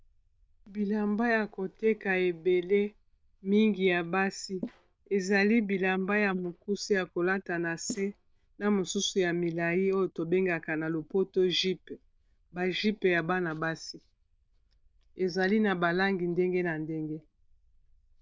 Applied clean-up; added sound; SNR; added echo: neural diffusion model UNIVERSE++.